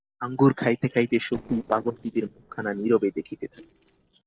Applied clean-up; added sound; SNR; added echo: neural separator model SepFormer DNS4.